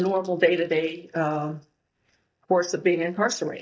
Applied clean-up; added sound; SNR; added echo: neural mask model DeepFilterNet 3.